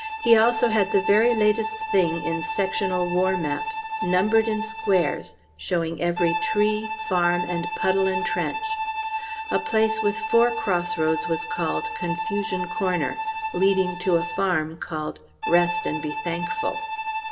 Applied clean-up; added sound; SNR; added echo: none; Bowed string instrument; 5 dB; reverberation time 0.2 s.